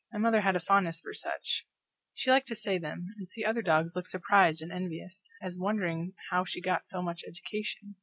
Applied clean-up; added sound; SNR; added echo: none; none; none; none.